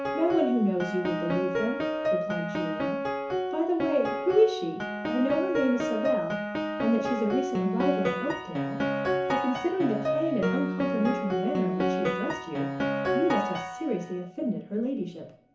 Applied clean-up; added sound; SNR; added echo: none; Piano; 0 dB; reverberation time 0.7 s.